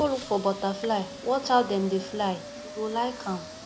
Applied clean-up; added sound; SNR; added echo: none; Squeak; 12 dB; none.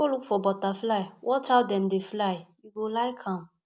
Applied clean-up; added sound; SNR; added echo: none; none; none; none.